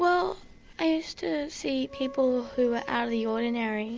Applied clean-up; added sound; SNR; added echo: none; Wind instrument, woodwind instrument; 17 dB; none.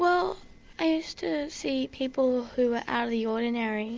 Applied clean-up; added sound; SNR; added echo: none; none; none; none.